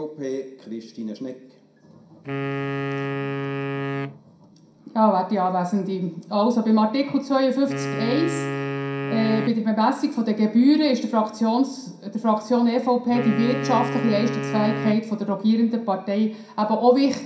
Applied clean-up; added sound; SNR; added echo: none; Wind instrument, woodwind instrument; 7 dB; reverberation time 0.5 s.